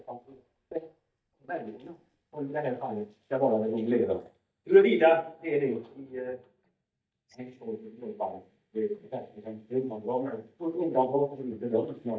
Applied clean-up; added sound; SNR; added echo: neural mask model DeepFilterNet 3.